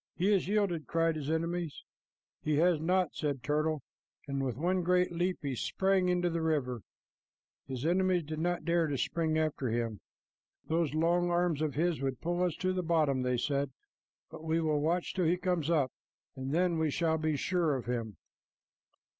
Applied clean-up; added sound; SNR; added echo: none; none; none; none.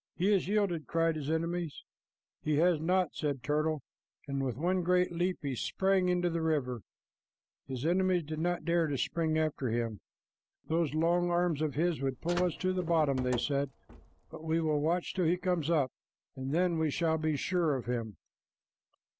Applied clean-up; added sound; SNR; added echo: none; Car; 14 dB; none.